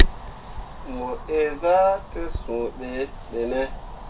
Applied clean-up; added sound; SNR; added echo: none; Wind; 0 dB; reverberation time 0.2 s.